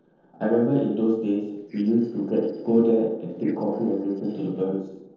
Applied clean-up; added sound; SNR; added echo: neural separator model SepFormer DNS4.